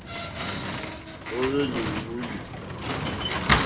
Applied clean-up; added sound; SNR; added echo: none; Slam; -4 dB; reverberation time 1.1 s.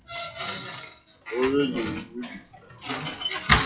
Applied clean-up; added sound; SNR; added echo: classical method WPE with log-MMSE.